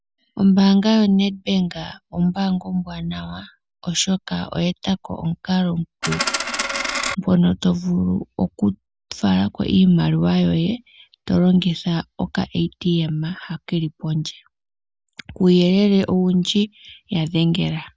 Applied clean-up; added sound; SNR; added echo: none; Coin (dropping); 3 dB; none.